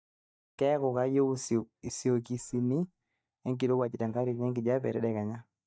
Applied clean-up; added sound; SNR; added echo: neural mask model DeepFilterNet 3.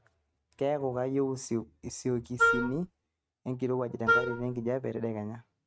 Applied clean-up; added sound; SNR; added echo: neural mask model RNNoise.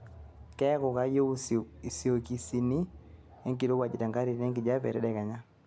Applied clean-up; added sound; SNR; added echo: none; none; none; none.